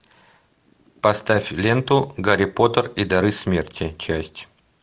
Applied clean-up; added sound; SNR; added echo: none; none; none; none.